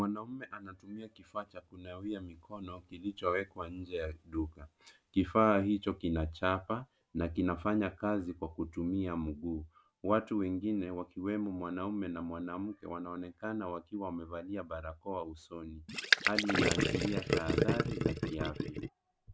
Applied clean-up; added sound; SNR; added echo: none; Gurgling; -4 dB; none.